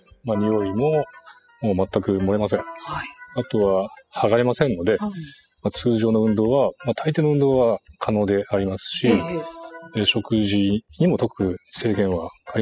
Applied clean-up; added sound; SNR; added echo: classical method spectral subtraction.